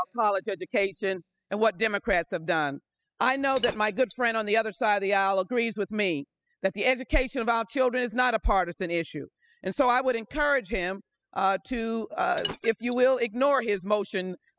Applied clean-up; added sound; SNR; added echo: classical method spectral subtraction.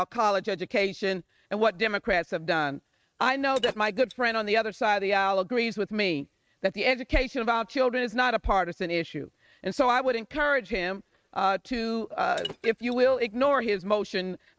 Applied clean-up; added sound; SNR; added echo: neural mask model RNNoise.